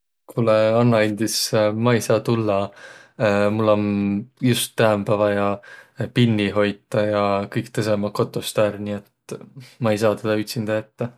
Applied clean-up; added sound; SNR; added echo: none; none; none; none.